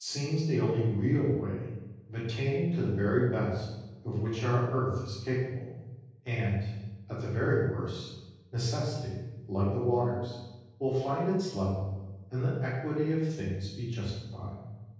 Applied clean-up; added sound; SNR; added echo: none; none; none; reverberation time 1.3 s.